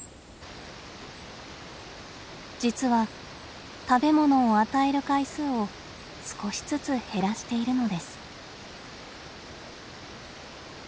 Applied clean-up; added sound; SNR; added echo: none; none; none; none.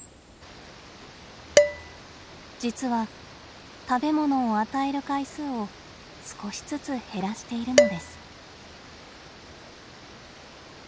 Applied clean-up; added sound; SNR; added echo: none; Dishes, pots, and pans; -3 dB; none.